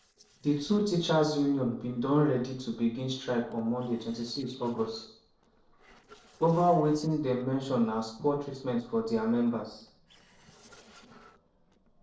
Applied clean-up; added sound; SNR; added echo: neural separator model SepFormer DNS4.